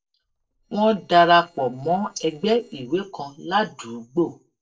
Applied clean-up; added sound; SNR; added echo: neural separator model SepFormer DNS4.